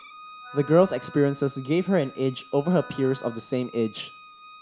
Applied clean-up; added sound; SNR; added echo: none; Bowed string instrument + Wind instrument, woodwind instrument; 19 dB; none.